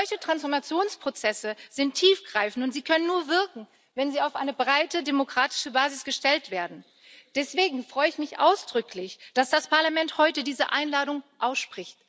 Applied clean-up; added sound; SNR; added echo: none; none; none; none.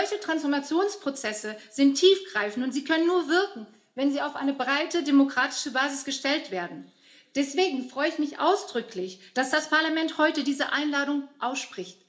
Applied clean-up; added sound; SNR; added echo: none; none; none; reverberation time 0.4 s.